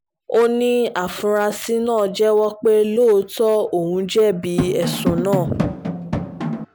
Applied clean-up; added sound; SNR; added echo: none; Drum; 4 dB; none.